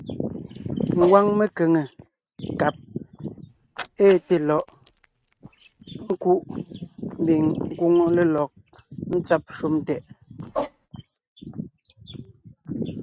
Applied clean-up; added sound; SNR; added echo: neural mask model RNNoise.